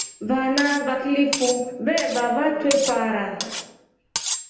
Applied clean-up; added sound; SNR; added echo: none; Cutlery, silverware; 8 dB; reverberation time 0.8 s.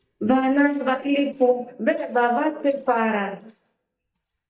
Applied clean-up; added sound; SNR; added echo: neural mask model DeepFilterNet 3.